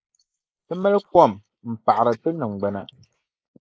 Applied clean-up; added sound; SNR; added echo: neural mask model Resemble Enhance denoiser.